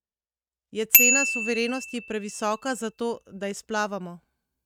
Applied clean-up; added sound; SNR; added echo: neural mask model RNNoise.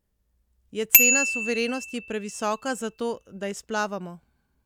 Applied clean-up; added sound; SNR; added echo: none; Bicycle bell; -4 dB; none.